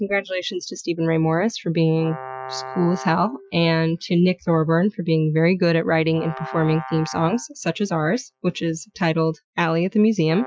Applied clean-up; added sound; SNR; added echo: classical method Wiener filter.